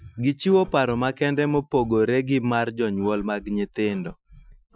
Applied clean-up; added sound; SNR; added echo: classical method Wiener filter.